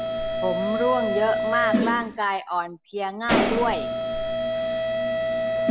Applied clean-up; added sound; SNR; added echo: none; Mechanisms; -2 dB; none.